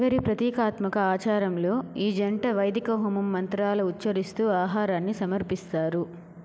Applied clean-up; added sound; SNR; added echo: none; none; none; none.